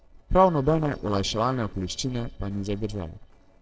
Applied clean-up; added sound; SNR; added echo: neural separator model SepFormer DNS4.